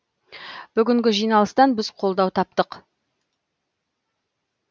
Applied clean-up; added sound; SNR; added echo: none; none; none; none.